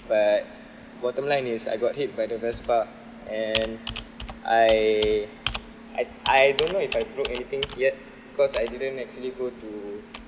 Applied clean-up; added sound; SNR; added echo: none; Computer keyboard; 12 dB; none.